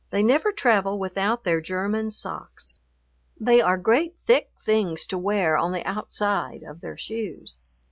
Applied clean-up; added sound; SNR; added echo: none; none; none; none.